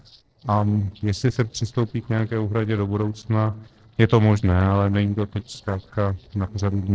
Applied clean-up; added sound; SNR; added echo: neural separator model SepFormer DNS4.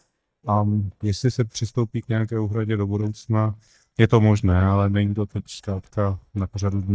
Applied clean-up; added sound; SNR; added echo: neural mask model DeepFilterNet 3.